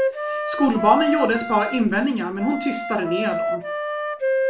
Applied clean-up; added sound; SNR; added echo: none; Wind instrument, woodwind instrument; 3 dB; reverberation time 0.3 s.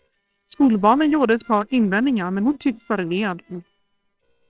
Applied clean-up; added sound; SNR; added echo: neural separator model SepFormer WHAMR!.